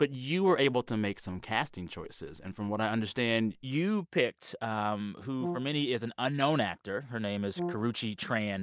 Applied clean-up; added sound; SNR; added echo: neural mask model DeepFilterNet 3.